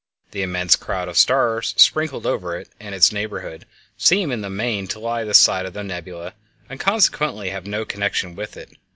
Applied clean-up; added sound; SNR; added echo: none; none; none; none.